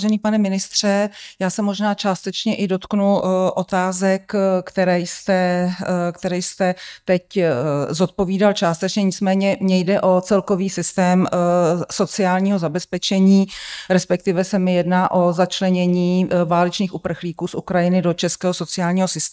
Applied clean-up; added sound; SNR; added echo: neural mask model DeepFilterNet 3.